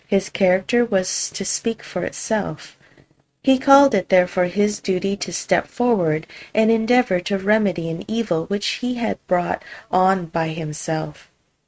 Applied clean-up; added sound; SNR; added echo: neural mask model RNNoise.